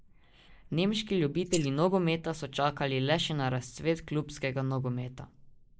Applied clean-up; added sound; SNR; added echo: neural mask model Resemble Enhance denoiser.